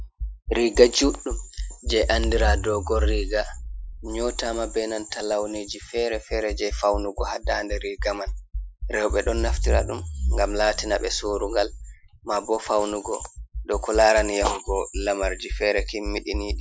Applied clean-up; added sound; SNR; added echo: classical method Wiener filter.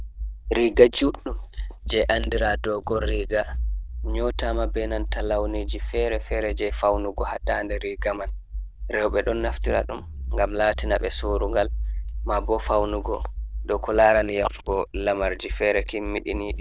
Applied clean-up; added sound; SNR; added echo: neural diffusion model UNIVERSE++.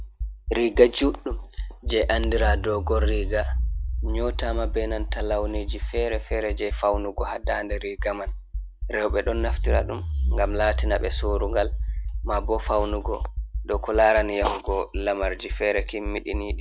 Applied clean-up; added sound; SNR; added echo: none; Accelerating, revving, vroom; 2 dB; none.